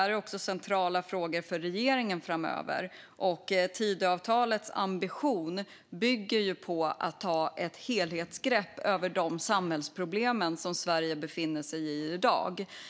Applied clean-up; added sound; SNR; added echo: none; none; none; none.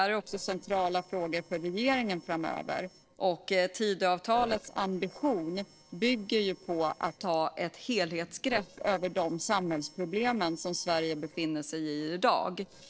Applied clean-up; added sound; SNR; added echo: neural separator model SepFormer DNS4.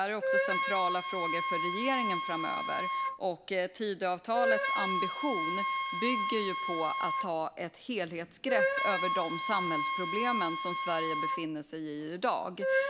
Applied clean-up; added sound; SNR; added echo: none; Wind instrument, woodwind instrument; -1 dB; none.